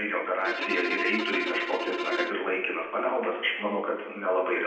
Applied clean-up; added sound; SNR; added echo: none; Bowed string instrument; 5 dB; reverberation time 0.9 s.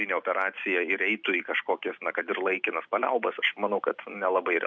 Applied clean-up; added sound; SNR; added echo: none; none; none; none.